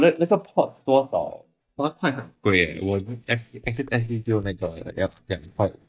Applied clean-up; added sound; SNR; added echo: neural mask model DeepFilterNet 3.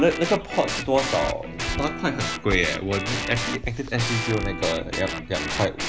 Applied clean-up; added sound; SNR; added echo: none; Guitar; 5 dB; none.